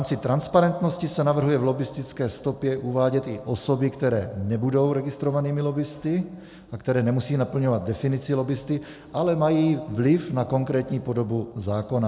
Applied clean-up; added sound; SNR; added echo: none; none; none; none.